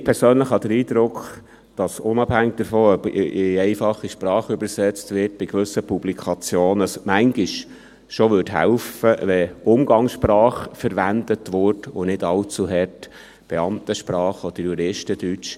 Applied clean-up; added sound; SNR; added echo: none; none; none; none.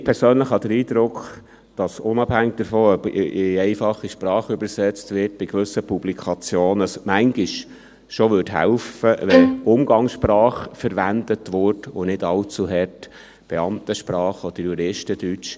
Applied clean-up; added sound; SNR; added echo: none; Bowed string instrument; -1 dB; none.